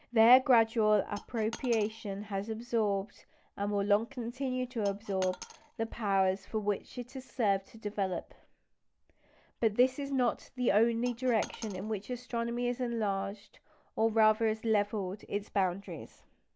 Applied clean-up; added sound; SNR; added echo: none; Coin (dropping); 17 dB; none.